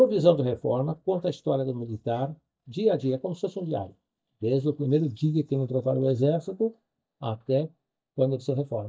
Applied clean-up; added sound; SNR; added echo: neural mask model DeepFilterNet 3.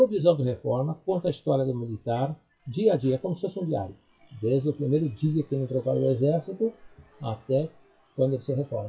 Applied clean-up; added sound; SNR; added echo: classical method WPE with log-MMSE.